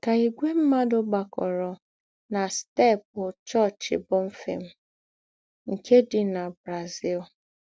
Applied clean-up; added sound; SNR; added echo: none; none; none; none.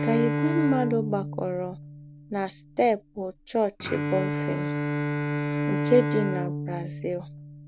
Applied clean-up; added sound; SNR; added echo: none; Bowed string instrument; 2 dB; none.